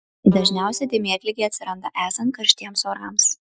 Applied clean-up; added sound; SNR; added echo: classical method Wiener filter.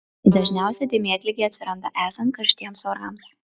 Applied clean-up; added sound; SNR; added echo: classical method log-MMSE.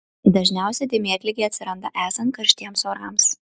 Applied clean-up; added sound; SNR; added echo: none; none; none; none.